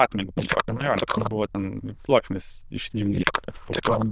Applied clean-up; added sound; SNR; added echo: neural diffusion model UNIVERSE++.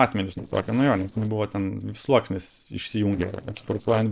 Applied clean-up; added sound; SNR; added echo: neural separator model SepFormer DNS4.